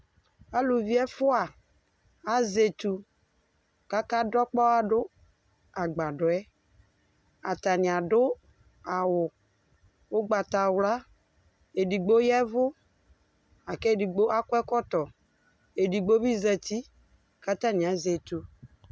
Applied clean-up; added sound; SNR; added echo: none; none; none; none.